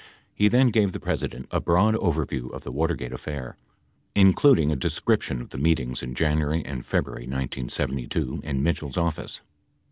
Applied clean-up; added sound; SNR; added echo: none; none; none; none.